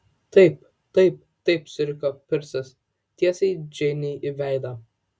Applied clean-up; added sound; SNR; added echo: none; none; none; none.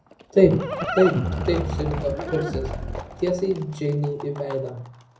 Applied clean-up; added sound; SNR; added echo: none; Livestock, farm animals, working animals; 6 dB; reverberation time 0.5 s.